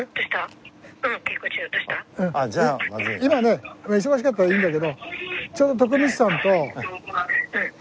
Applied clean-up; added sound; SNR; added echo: none; none; none; none.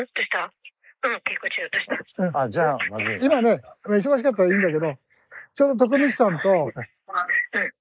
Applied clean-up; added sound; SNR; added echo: neural mask model Resemble Enhance denoiser.